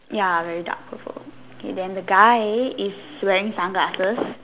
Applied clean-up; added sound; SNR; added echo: none; none; none; none.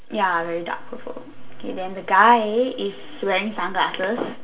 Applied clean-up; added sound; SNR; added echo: none; none; none; reverberation time 0.3 s.